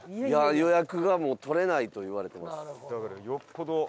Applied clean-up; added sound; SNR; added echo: none; none; none; none.